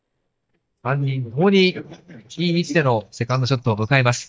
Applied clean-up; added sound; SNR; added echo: neural mask model DeepFilterNet 3.